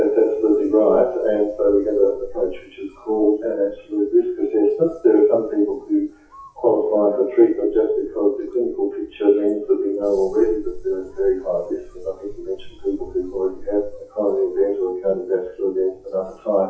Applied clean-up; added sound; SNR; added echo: classical method WPE with log-MMSE.